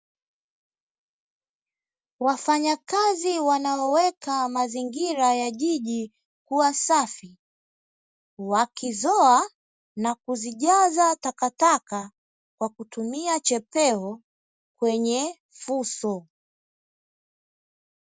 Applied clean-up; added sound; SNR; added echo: none; none; none; none.